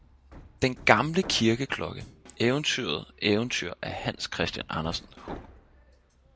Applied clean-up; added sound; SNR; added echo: none; Hammer + Drum / Drum kit; 19 dB; none.